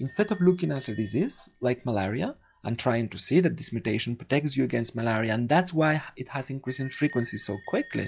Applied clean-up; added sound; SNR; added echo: classical method log-MMSE.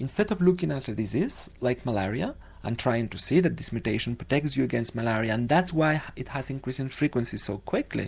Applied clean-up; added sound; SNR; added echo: none; none; none; none.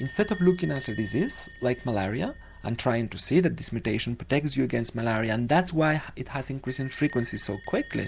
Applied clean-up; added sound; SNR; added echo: none; Bell; 20 dB; none.